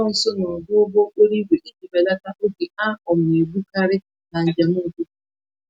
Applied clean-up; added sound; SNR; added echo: none; none; none; none.